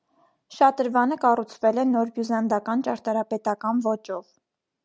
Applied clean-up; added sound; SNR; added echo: none; none; none; none.